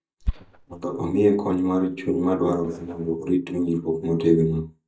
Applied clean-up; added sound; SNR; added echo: neural mask model DeepFilterNet 3.